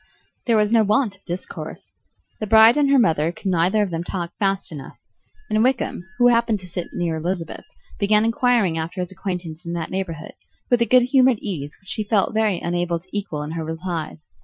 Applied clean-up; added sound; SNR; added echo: classical method Wiener filter.